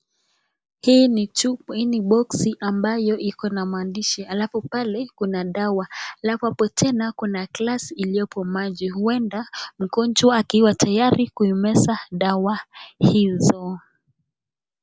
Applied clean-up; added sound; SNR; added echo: none; none; none; none.